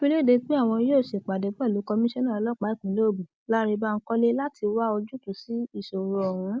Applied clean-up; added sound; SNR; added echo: none; none; none; none.